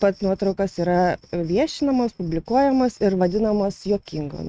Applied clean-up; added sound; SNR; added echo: neural mask model RNNoise.